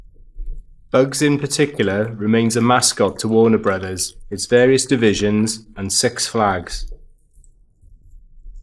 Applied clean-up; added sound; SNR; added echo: neural mask model Resemble Enhance denoiser.